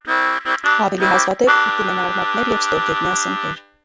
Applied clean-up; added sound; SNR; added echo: none; Harmonica; -4 dB; none.